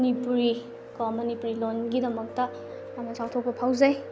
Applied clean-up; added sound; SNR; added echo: none; Piano; 13 dB; none.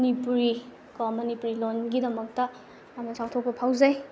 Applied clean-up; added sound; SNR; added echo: none; none; none; none.